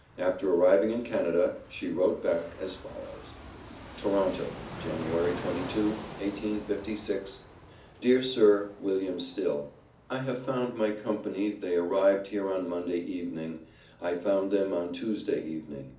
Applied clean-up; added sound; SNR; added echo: none; Fixed-wing aircraft, airplane; 16 dB; reverberation time 0.4 s.